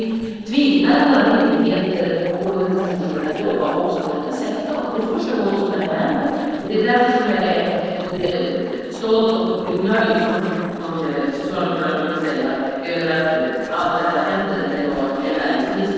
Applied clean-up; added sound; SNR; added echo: neural separator model SepFormer DNS4.